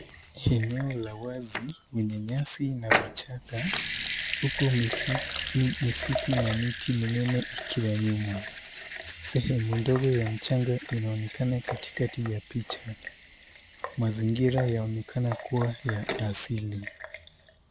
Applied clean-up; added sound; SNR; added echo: none; Sink (filling or washing) / Water tap, faucet / Liquid; 6 dB; none.